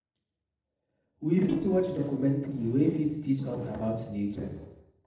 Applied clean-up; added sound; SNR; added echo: neural separator model SepFormer DNS4.